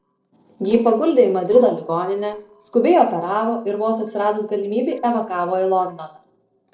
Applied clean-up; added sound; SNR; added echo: neural separator model SepFormer DNS4.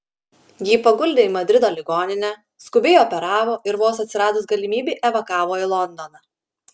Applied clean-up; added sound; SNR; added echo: none; none; none; none.